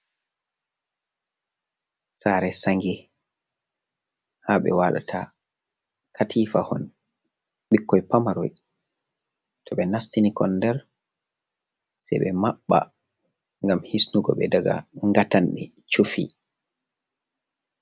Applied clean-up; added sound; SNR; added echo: none; none; none; none.